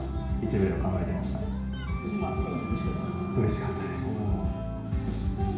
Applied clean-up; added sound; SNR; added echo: none; Wind instrument, woodwind instrument; 17 dB; reverberation time 0.6 s.